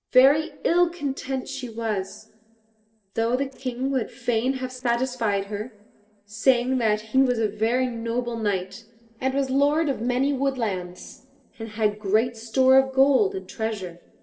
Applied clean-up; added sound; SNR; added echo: neural separator model SepFormer DNS4.